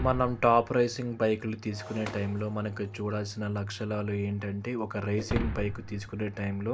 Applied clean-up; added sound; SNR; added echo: none; Shatter; 10 dB; none.